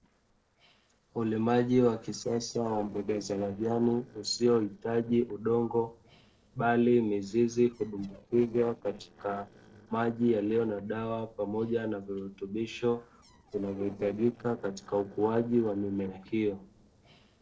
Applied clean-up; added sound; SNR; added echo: neural separator model SepFormer DNS4.